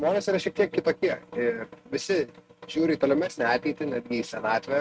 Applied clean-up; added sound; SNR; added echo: neural mask model RNNoise.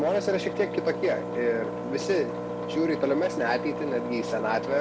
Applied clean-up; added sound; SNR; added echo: none; Engine; 5 dB; none.